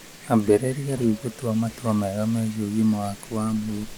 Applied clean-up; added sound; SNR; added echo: none; Subway, metro, underground + Wind; 18 dB; none.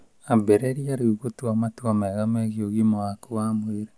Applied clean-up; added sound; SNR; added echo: none; none; none; none.